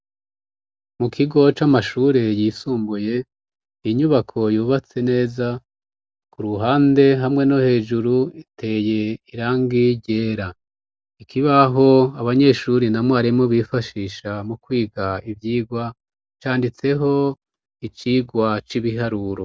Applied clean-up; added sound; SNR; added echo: none; none; none; none.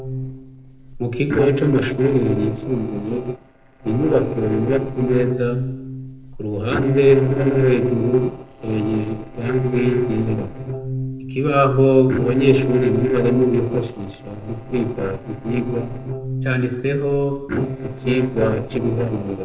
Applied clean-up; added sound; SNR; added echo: neural separator model SepFormer DNS4.